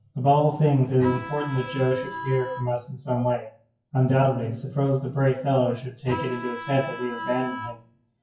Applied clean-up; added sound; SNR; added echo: classical method WPE with log-MMSE.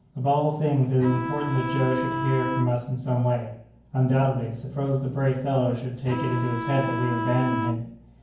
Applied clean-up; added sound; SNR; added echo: none; Bowed string instrument; 5 dB; reverberation time 0.9 s.